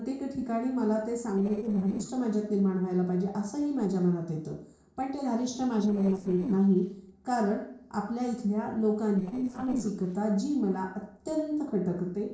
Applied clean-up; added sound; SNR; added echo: neural separator model SepFormer DNS4.